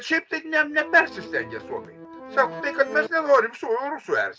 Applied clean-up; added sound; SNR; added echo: none; Accordion; 12 dB; none.